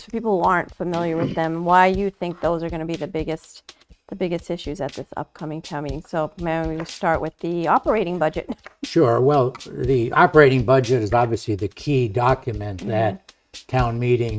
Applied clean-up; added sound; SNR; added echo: neural mask model RNNoise.